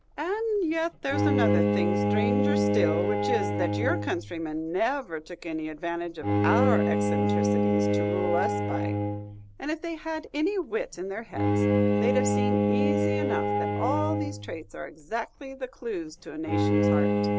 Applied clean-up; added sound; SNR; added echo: none; Bowed string instrument; -5 dB; none.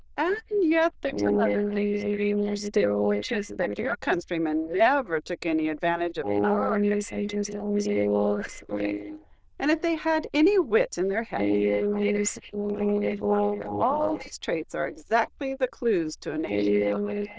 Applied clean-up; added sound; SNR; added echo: neural diffusion model UNIVERSE++.